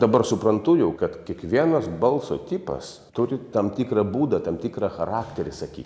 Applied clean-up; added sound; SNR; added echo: none; none; none; none.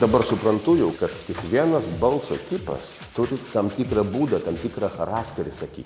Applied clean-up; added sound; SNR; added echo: none; Drum kit + Frying (food); 15 dB; none.